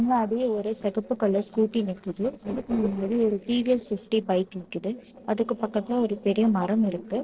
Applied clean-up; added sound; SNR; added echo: neural separator model SepFormer DNS4.